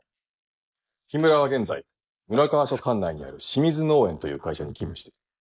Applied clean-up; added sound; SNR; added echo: neural mask model Resemble Enhance denoiser.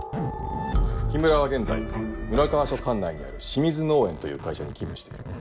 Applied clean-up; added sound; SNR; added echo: none; Zipper (clothing); 12 dB; none.